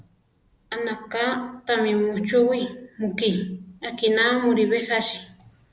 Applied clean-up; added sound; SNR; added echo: none; none; none; none.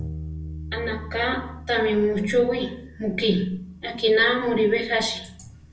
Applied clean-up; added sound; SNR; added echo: none; Bass guitar; 14 dB; reverberation time 0.3 s.